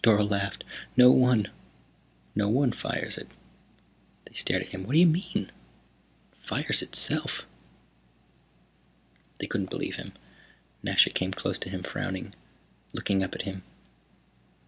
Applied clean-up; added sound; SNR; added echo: none; none; none; none.